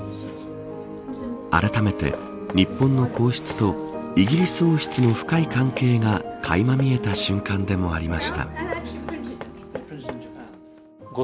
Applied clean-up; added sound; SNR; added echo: none; Knock; 17 dB; none.